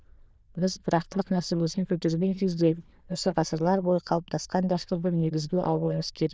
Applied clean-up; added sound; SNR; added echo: neural diffusion model UNIVERSE++.